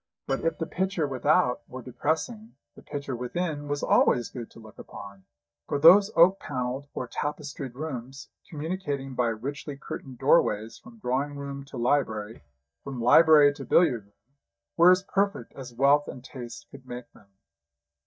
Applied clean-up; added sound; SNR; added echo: neural mask model DeepFilterNet 3.